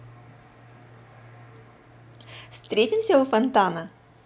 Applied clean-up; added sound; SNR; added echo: none; none; none; none.